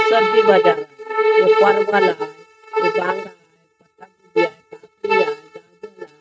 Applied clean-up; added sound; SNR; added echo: neural mask model RNNoise.